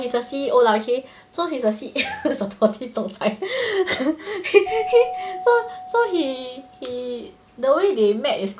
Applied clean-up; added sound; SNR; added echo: none; Keyboard (musical); 16 dB; none.